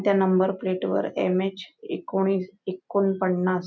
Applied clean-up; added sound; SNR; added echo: none; none; none; none.